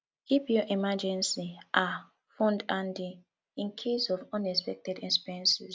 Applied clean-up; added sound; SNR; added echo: none; none; none; none.